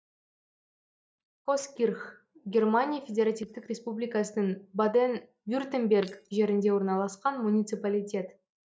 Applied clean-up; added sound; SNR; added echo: neural mask model DeepFilterNet 3.